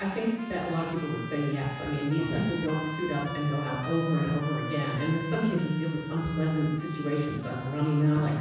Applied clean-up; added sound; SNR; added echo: none; Trumpet; 12 dB; reverberation time 1.1 s.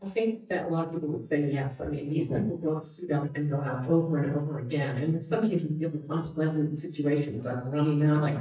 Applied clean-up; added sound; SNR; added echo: neural mask model DeepFilterNet 3.